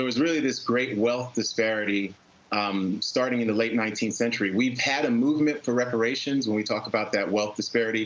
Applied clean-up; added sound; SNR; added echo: none; none; none; none.